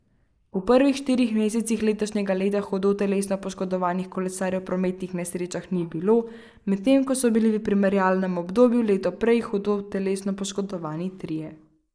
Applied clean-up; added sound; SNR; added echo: neural mask model Resemble Enhance denoiser.